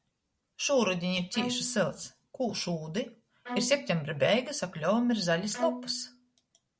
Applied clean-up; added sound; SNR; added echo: none; Bowed string instrument; 9 dB; none.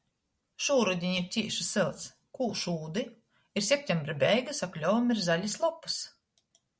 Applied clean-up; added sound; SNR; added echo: none; none; none; none.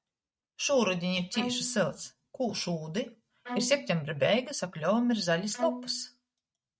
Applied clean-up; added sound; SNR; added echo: neural mask model RNNoise.